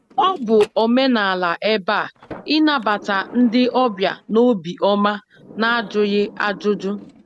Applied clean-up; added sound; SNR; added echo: neural mask model RNNoise.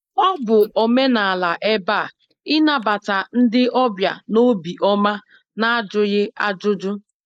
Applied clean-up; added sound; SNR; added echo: neural mask model Resemble Enhance denoiser.